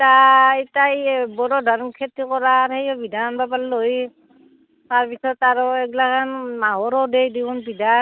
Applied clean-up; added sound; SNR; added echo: none; none; none; none.